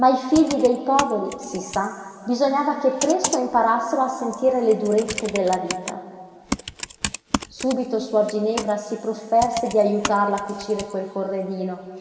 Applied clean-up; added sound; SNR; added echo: none; Computer keyboard; 12 dB; reverberation time 2.3 s.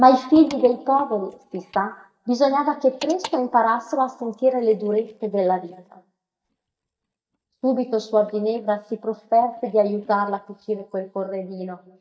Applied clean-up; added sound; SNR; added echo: neural mask model DeepFilterNet 3.